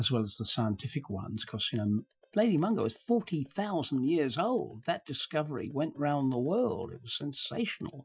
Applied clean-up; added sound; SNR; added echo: classical method Wiener filter.